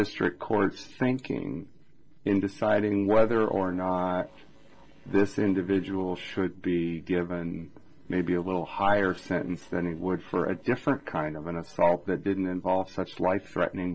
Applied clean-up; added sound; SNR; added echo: neural separator model SepFormer DNS4.